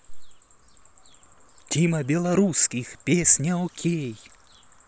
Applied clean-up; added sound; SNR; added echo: none; none; none; none.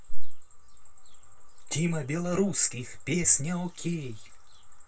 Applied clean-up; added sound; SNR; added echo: none; none; none; reverberation time 0.2 s.